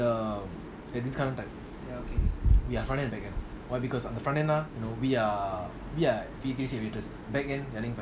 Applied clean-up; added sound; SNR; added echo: none; none; none; none.